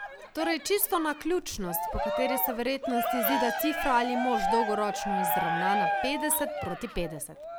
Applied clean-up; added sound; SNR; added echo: none; Cheering; 1 dB; none.